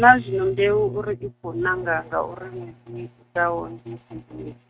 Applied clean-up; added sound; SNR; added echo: neural mask model RNNoise.